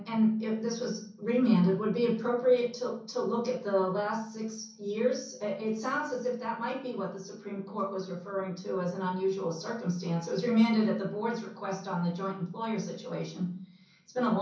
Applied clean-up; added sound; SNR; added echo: none; none; none; reverberation time 0.6 s.